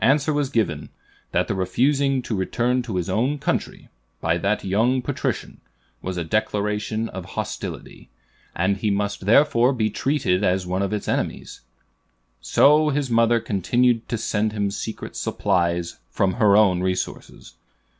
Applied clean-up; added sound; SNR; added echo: none; none; none; none.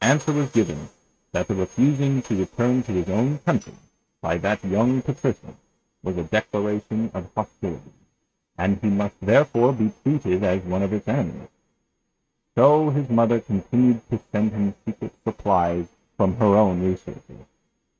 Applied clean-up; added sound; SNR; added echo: neural mask model RNNoise.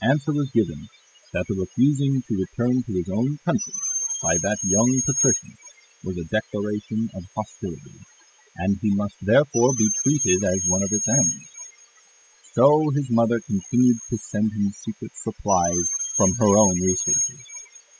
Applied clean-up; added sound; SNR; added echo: classical method spectral subtraction.